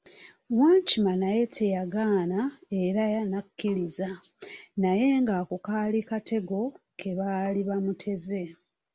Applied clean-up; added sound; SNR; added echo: none; Marimba, xylophone; 19 dB; none.